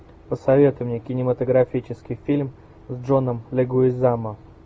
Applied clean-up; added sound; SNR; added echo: none; none; none; none.